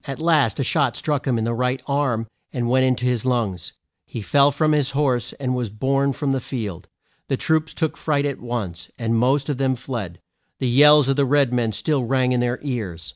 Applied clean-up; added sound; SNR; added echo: none; none; none; none.